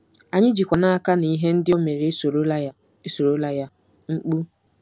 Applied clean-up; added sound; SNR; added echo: none; none; none; none.